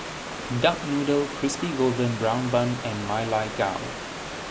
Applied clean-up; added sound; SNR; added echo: none; Stream / Liquid; 8 dB; none.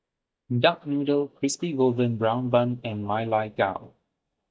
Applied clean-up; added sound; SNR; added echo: neural mask model DeepFilterNet 3.